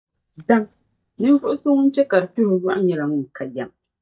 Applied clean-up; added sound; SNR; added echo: neural mask model DeepFilterNet 3.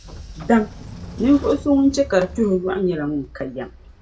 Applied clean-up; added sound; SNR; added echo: none; Sliding door / Train; 16 dB; reverberation time 0.2 s.